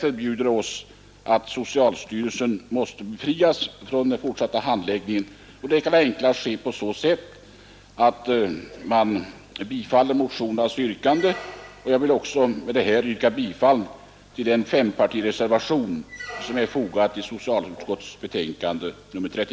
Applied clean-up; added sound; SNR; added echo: none; Squeak; 18 dB; none.